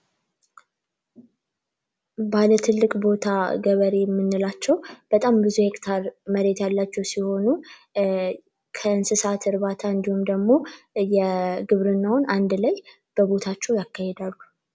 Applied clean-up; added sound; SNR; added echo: none; none; none; none.